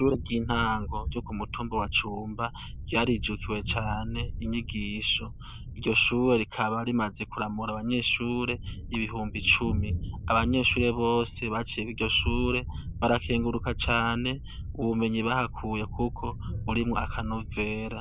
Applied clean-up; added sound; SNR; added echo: none; Thunder; 7 dB; none.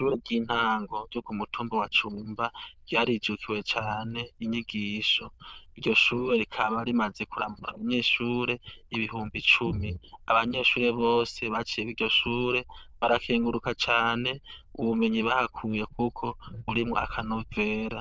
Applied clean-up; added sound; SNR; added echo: neural diffusion model UNIVERSE++.